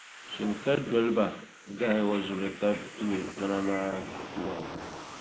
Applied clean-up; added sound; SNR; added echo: neural mask model Resemble Enhance denoiser.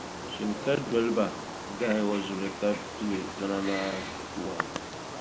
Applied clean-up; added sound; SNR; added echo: none; Wild animals; 7 dB; none.